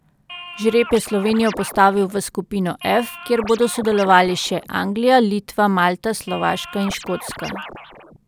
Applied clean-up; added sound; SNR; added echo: none; Scratching (performance technique); 15 dB; none.